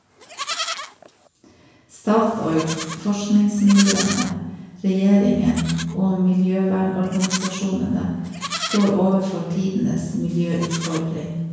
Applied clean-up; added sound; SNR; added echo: none; Livestock, farm animals, working animals; 12 dB; reverberation time 1.0 s.